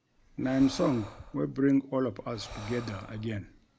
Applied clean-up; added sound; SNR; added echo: none; Breathing; 17 dB; none.